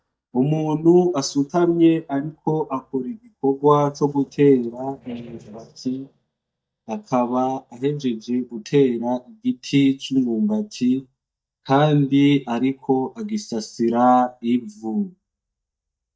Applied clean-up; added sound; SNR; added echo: neural mask model DeepFilterNet 3.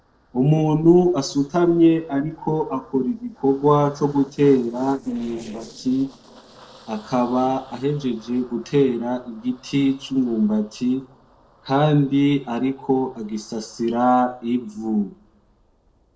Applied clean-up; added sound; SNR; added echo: neural separator model SepFormer DNS4.